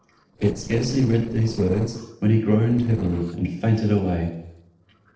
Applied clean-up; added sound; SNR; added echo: neural separator model SepFormer DNS4.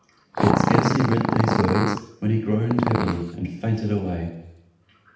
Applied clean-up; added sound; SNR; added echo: none; Growling; 0 dB; reverberation time 0.8 s.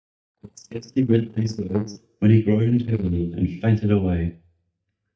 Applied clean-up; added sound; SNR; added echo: neural mask model DeepFilterNet 3.